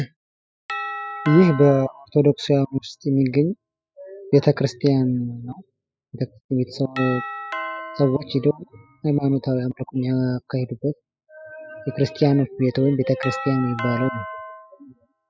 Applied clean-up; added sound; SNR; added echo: classical method spectral subtraction.